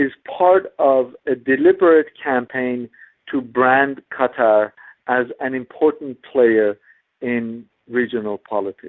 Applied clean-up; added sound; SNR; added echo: none; none; none; none.